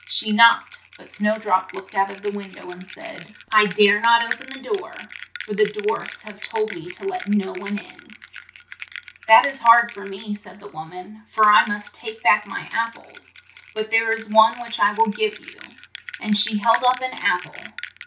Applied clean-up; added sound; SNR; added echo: none; Bell; 11 dB; none.